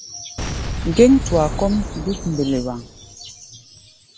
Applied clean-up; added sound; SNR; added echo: none; Boom; 8 dB; none.